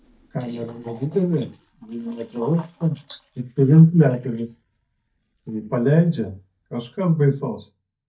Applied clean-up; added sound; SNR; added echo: neural mask model DeepFilterNet 3.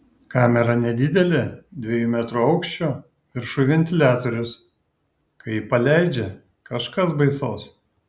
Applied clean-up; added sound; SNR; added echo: none; none; none; none.